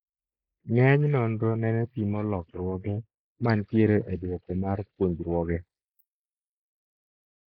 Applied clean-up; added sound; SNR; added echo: neural mask model Resemble Enhance denoiser.